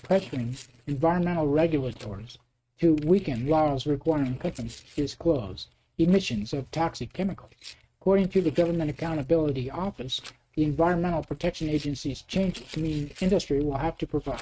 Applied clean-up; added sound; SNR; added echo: neural mask model RNNoise.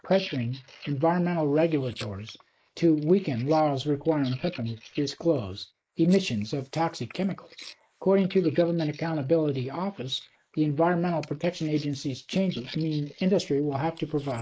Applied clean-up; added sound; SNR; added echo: neural mask model Resemble Enhance denoiser.